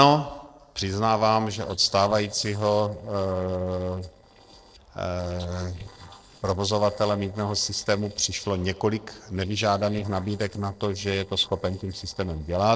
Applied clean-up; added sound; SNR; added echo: neural separator model SepFormer DNS4.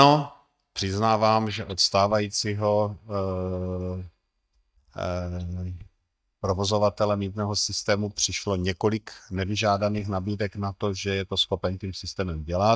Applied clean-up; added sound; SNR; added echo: neural mask model DeepFilterNet 3.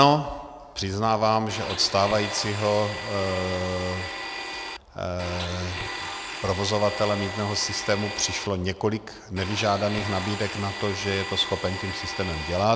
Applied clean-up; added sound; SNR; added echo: none; Domestic sounds, home sounds; 8 dB; none.